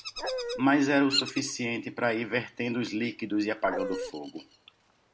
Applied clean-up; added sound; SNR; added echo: none; Bird vocalization, bird call, bird song + Dog; 8 dB; none.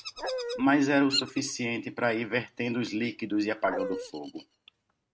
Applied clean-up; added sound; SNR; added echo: neural mask model RNNoise.